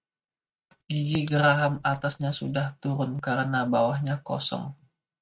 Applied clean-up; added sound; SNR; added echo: neural mask model RNNoise.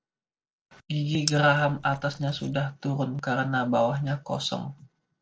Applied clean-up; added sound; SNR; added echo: neural separator model SepFormer DNS4.